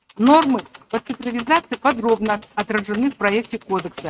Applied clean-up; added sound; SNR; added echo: neural mask model RNNoise.